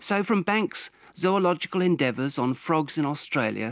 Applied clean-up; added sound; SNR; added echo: none; none; none; none.